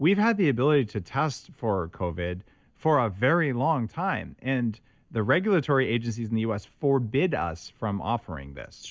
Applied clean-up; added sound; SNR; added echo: none; none; none; none.